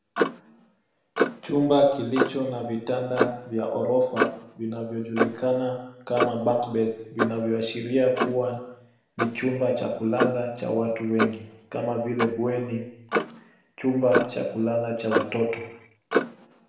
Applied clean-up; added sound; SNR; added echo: none; Clock; 4 dB; reverberation time 0.8 s.